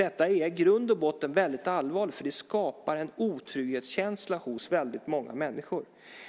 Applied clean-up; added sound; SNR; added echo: none; none; none; none.